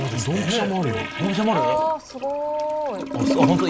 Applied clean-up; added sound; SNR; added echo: none; Toilet flush / Gurgling; 4 dB; none.